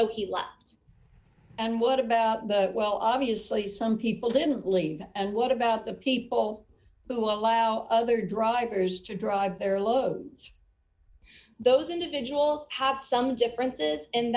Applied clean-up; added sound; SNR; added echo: none; none; none; none.